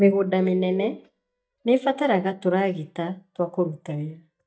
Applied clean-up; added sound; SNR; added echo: neural mask model DeepFilterNet 3.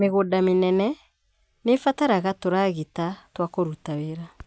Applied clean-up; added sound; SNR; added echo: none; none; none; none.